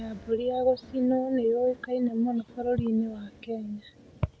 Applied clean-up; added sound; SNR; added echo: none; none; none; none.